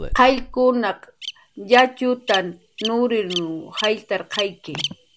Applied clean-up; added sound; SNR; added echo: none; Bird vocalization, bird call, bird song; 10 dB; none.